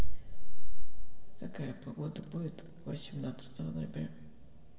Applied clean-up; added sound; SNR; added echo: none; none; none; reverberation time 2.6 s.